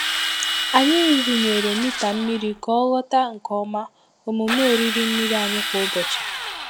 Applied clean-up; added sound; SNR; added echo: none; Drill; 4 dB; none.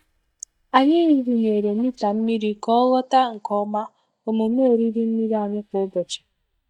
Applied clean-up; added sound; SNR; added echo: neural mask model DeepFilterNet 3.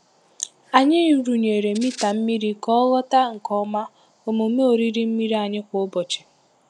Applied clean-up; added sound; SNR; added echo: none; none; none; none.